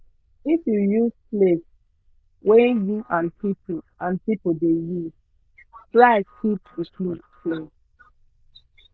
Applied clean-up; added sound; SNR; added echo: neural diffusion model UNIVERSE++.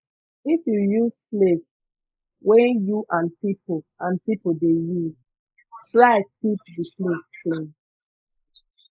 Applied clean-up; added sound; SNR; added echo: neural mask model Resemble Enhance denoiser.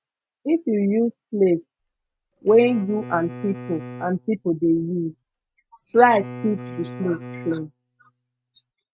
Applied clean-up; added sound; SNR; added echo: neural mask model RNNoise.